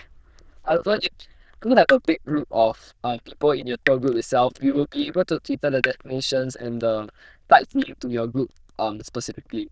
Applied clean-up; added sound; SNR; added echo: neural diffusion model UNIVERSE++.